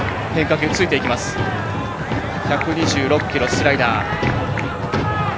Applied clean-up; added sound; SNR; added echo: none; none; none; none.